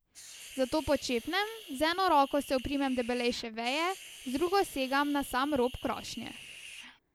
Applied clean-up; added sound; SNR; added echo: none; Hiss; 17 dB; none.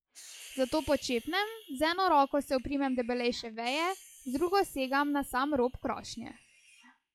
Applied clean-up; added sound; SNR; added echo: classical method log-MMSE.